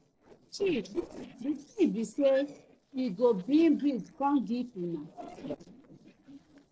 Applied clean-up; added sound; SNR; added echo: neural separator model SepFormer DNS4.